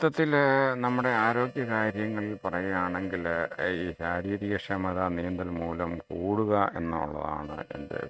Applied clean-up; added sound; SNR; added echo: neural mask model RNNoise.